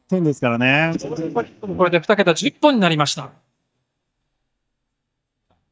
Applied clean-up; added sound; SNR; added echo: neural mask model DeepFilterNet 3.